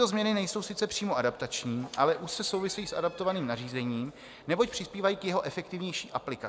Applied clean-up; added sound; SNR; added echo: none; Squeak; 20 dB; none.